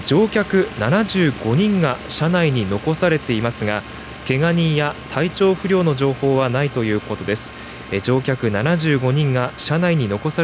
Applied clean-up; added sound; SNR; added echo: none; none; none; none.